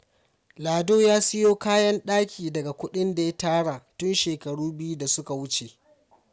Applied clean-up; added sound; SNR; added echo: none; none; none; none.